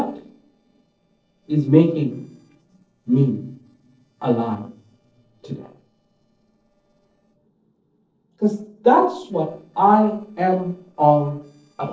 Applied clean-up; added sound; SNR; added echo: neural separator model SepFormer DNS4.